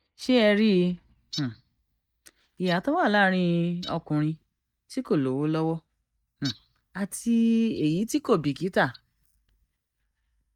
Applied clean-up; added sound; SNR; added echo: neural mask model DeepFilterNet 3.